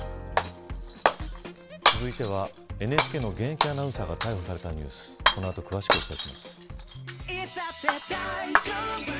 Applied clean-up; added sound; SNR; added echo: none; Shatter; -4 dB; none.